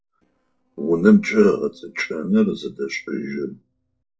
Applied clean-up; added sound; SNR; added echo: neural separator model SepFormer DNS4.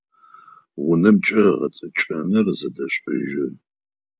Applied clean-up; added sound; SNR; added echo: none; none; none; none.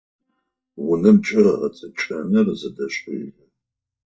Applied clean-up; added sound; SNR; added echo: neural mask model DeepFilterNet 3.